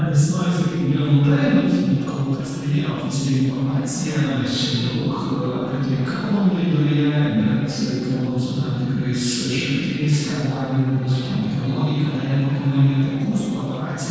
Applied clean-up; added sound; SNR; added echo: neural separator model SepFormer DNS4.